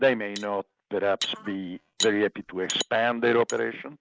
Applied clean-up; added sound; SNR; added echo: neural mask model Resemble Enhance denoiser.